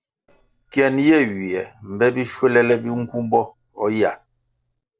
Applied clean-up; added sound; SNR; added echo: neural separator model SepFormer DNS4.